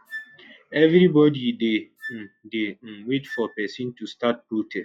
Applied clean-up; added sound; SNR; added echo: classical method log-MMSE.